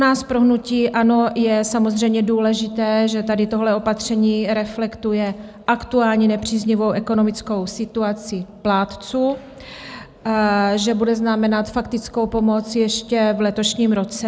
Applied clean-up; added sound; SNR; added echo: none; none; none; none.